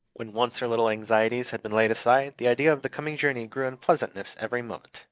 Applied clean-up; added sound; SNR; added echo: neural mask model DeepFilterNet 3.